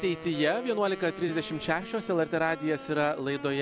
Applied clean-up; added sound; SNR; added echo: none; Wind instrument, woodwind instrument; 14 dB; none.